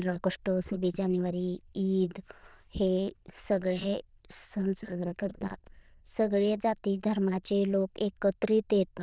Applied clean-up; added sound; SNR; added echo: neural diffusion model UNIVERSE++.